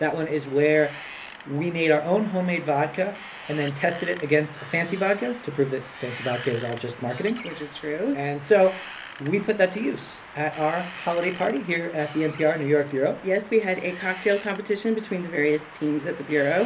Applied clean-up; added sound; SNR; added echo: none; Wind; 16 dB; reverberation time 0.3 s.